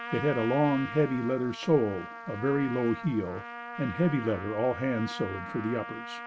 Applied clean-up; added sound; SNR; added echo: none; Trumpet; 11 dB; none.